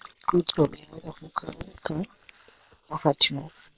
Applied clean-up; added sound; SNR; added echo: neural separator model SepFormer WHAM!.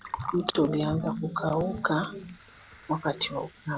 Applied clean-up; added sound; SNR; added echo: none; Gurgling; 14 dB; none.